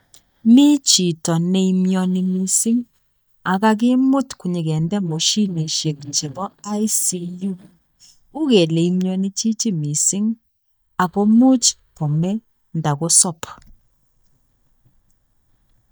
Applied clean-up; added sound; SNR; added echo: neural mask model DeepFilterNet 3.